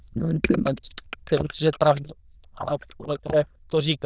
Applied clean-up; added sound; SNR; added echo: neural diffusion model UNIVERSE++.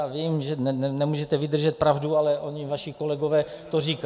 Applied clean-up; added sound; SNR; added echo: none; none; none; none.